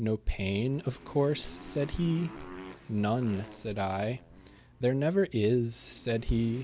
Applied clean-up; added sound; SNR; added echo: none; Motorcycle; 19 dB; none.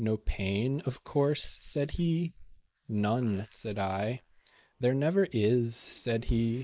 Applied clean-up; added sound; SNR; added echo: neural mask model Resemble Enhance denoiser.